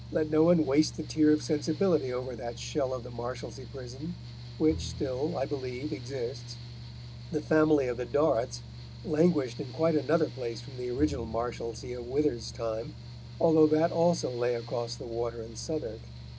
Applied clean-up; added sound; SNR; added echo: none; Bowed string instrument + Mechanical fan; 12 dB; none.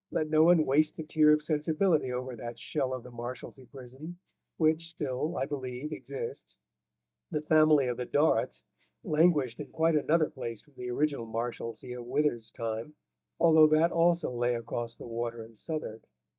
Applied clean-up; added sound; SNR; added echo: neural mask model DeepFilterNet 3.